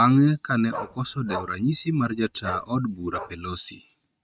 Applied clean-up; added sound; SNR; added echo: neural mask model RNNoise.